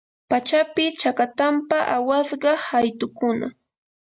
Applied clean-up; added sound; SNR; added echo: none; none; none; none.